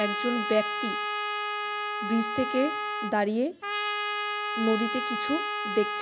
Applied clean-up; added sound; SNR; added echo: none; Trumpet; 1 dB; none.